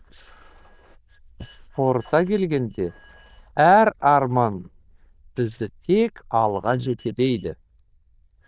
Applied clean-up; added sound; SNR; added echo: neural diffusion model UNIVERSE++.